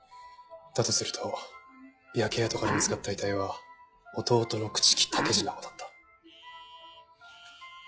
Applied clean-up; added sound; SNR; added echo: classical method log-MMSE.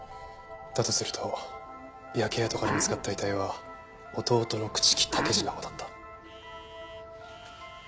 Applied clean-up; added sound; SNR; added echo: none; Sneeze; 4 dB; none.